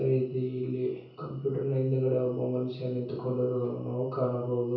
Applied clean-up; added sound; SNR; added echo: none; none; none; reverberation time 0.6 s.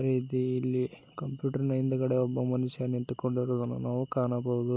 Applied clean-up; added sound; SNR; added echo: none; none; none; none.